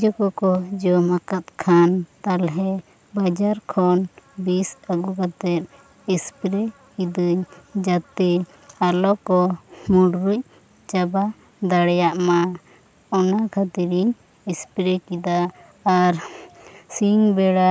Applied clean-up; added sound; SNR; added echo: none; none; none; none.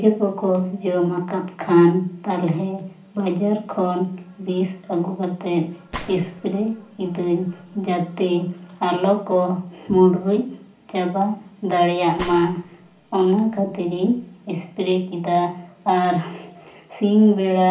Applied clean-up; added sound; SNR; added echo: none; Gunshot, gunfire; 18 dB; reverberation time 0.4 s.